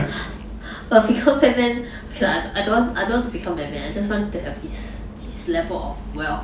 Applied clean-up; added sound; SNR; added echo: none; Bell; 9 dB; none.